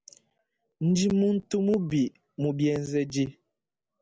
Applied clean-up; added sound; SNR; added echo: none; none; none; none.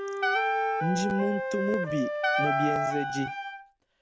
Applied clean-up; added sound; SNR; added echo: none; Wind instrument, woodwind instrument + Wind instrument, woodwind instrument; -3 dB; none.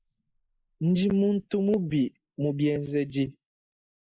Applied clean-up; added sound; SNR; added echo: neural mask model Resemble Enhance denoiser.